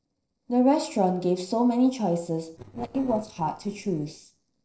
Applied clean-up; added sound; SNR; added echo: neural separator model SepFormer DNS4.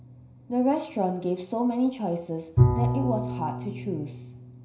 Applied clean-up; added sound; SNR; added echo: none; Bowed string instrument; 0 dB; reverberation time 0.5 s.